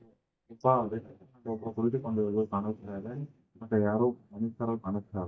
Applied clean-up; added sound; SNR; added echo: neural mask model DeepFilterNet 3.